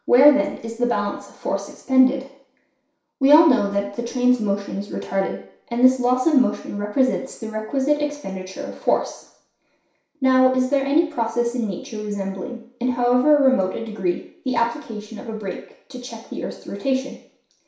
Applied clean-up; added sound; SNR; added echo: none; none; none; reverberation time 0.6 s.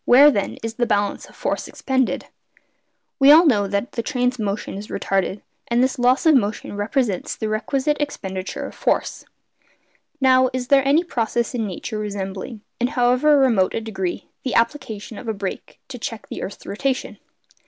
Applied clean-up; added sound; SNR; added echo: none; none; none; none.